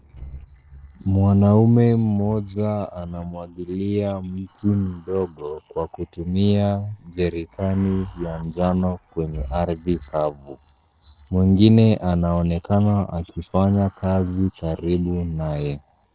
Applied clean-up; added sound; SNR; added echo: neural separator model SepFormer DNS4.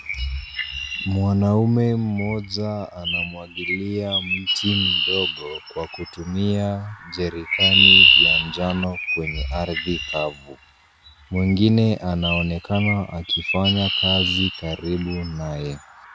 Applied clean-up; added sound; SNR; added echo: none; Chirp, tweet; 0 dB; none.